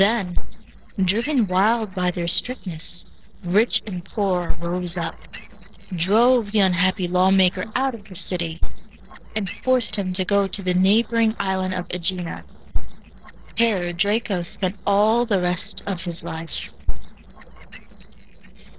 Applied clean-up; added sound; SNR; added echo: neural separator model SepFormer DNS4.